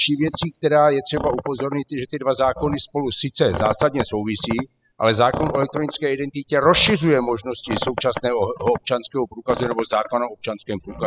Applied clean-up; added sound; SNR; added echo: classical method spectral subtraction.